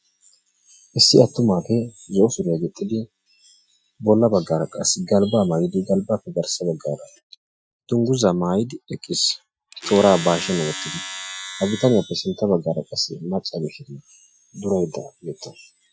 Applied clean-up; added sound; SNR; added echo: classical method Wiener filter.